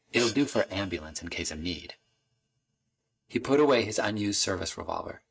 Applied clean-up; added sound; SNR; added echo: neural mask model RNNoise.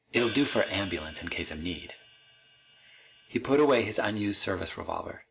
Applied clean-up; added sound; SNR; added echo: none; Hi-hat; 11 dB; none.